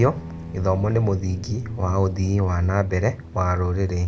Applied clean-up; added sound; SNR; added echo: none; Guitar + Truck; 13 dB; none.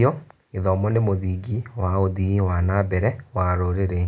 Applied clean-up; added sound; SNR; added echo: none; none; none; none.